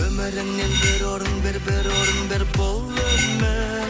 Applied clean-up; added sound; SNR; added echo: none; Cutlery, silverware; 5 dB; none.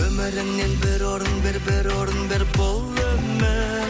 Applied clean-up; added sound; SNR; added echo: none; none; none; none.